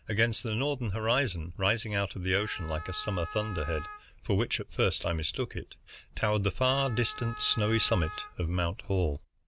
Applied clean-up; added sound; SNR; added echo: none; Wind instrument, woodwind instrument; 13 dB; none.